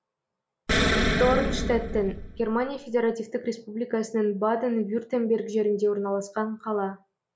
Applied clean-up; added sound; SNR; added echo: none; Explosion; 0 dB; none.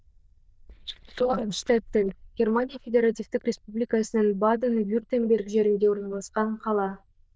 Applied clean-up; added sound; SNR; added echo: neural diffusion model UNIVERSE++.